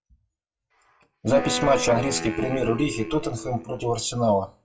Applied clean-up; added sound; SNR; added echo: classical method WPE with log-MMSE.